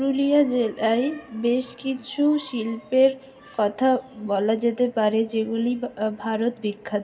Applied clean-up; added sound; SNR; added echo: none; none; none; reverberation time 0.2 s.